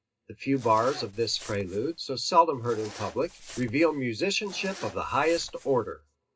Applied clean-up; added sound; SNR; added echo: none; Zipper (clothing); 18 dB; reverberation time 0.2 s.